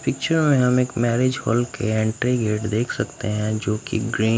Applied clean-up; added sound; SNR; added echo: none; none; none; none.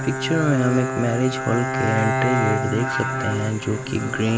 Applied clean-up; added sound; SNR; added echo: none; Bowed string instrument; 3 dB; none.